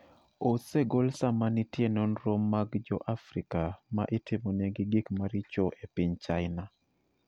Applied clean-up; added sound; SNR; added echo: none; none; none; none.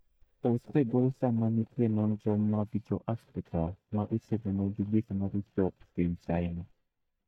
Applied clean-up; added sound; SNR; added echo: neural mask model DeepFilterNet 3.